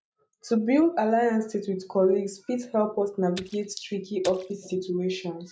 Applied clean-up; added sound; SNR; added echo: neural mask model RNNoise.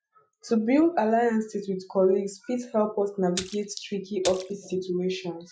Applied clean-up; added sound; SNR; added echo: classical method Wiener filter.